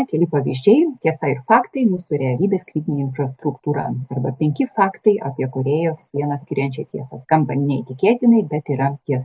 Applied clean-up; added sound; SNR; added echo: none; none; none; none.